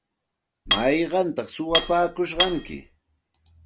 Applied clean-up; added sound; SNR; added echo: none; Cutlery, silverware; -3 dB; none.